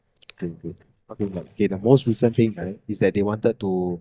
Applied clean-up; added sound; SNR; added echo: neural mask model DeepFilterNet 3.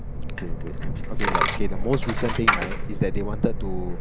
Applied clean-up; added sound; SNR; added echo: none; Coin (dropping); -5 dB; none.